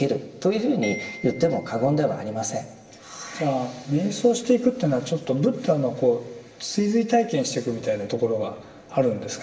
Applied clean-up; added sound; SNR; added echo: none; Marimba, xylophone; 19 dB; reverberation time 0.9 s.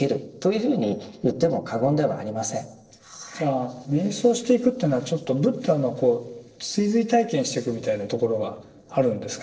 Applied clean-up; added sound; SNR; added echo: neural separator model SepFormer DNS4.